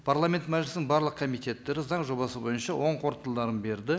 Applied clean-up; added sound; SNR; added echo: none; none; none; none.